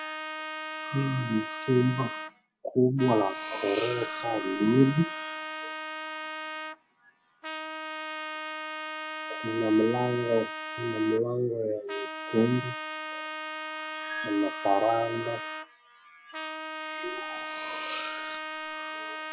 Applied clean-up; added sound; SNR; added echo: none; Cutlery, silverware + Trumpet; 7 dB; none.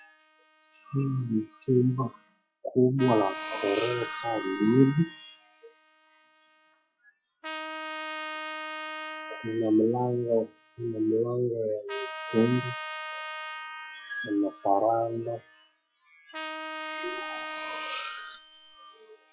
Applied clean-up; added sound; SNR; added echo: classical method log-MMSE.